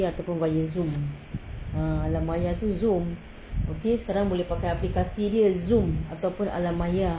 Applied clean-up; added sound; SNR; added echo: none; none; none; none.